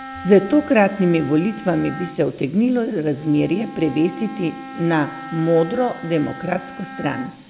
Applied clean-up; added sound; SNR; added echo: none; Bowed string instrument + Sink (filling or washing); 16 dB; none.